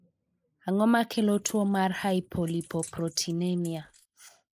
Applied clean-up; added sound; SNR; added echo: neural mask model Resemble Enhance denoiser.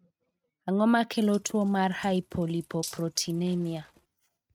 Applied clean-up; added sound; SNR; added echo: neural mask model RNNoise.